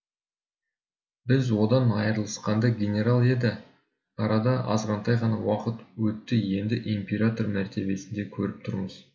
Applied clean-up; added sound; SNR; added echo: none; none; none; none.